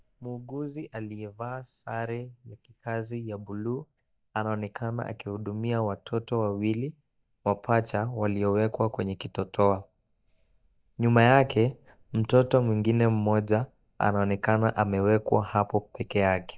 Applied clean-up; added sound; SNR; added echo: neural mask model DeepFilterNet 3.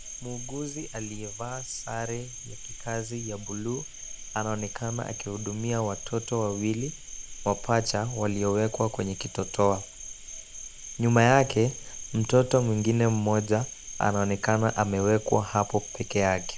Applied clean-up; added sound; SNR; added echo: none; Cricket; 13 dB; none.